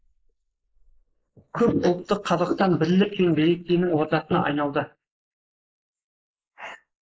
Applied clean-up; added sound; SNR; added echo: neural mask model Resemble Enhance denoiser.